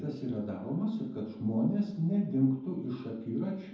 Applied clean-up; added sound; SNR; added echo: none; none; none; reverberation time 0.9 s.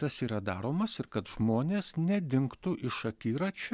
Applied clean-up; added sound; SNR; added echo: none; none; none; none.